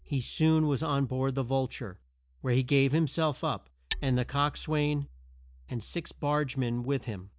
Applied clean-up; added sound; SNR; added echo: neural mask model DeepFilterNet 3.